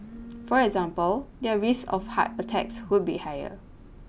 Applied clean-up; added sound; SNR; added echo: none; Telephone; 16 dB; none.